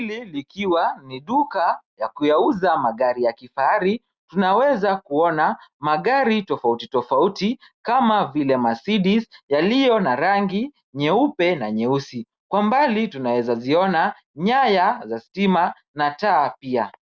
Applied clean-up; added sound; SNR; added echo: none; none; none; none.